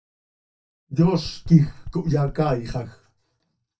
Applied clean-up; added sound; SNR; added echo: neural mask model DeepFilterNet 3.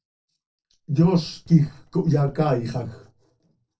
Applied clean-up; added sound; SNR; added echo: neural separator model SepFormer DNS4.